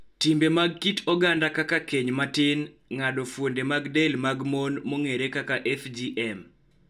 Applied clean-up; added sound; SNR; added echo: none; none; none; reverberation time 0.2 s.